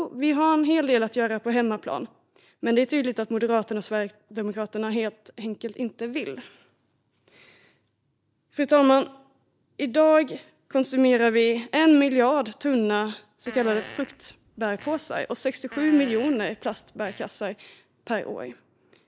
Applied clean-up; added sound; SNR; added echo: neural mask model DeepFilterNet 3.